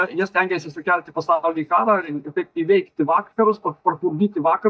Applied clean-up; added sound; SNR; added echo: neural mask model DeepFilterNet 3.